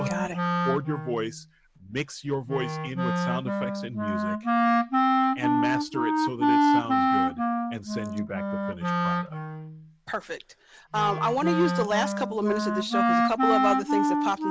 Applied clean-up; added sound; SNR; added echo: none; Wind instrument, woodwind instrument; -5 dB; none.